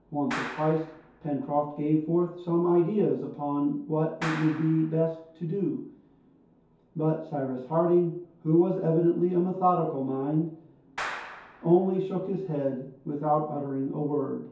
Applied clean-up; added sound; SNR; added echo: none; Clapping; 13 dB; reverberation time 0.6 s.